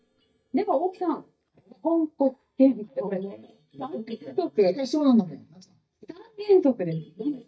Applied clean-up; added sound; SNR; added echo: neural mask model DeepFilterNet 3.